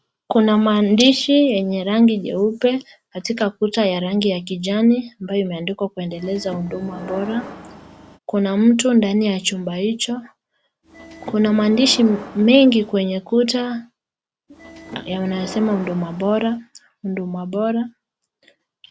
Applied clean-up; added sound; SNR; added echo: none; Subway, metro, underground / Sliding door; 16 dB; none.